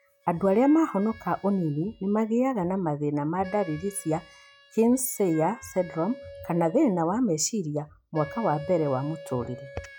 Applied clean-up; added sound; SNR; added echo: classical method log-MMSE.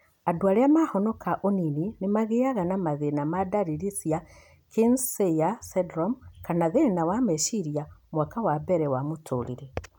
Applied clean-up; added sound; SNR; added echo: none; none; none; none.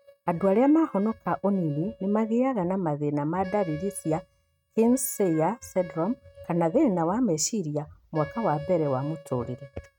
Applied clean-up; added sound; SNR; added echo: neural mask model RNNoise.